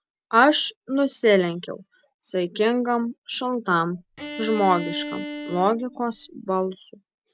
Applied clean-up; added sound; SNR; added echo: none; Bowed string instrument; 10 dB; none.